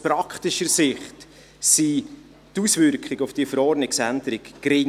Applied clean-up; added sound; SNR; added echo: none; none; none; none.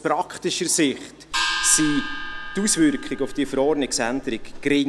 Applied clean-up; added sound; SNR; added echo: none; Gong; 6 dB; none.